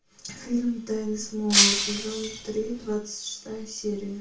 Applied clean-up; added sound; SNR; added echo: none; Shatter; -5 dB; reverberation time 0.3 s.